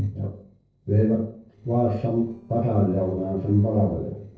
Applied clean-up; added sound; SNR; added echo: neural separator model SepFormer DNS4.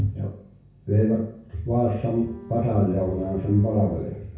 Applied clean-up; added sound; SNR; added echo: none; Bowed string instrument; 19 dB; reverberation time 0.6 s.